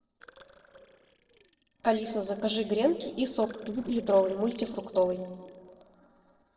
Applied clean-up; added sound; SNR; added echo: neural separator model SepFormer DNS4.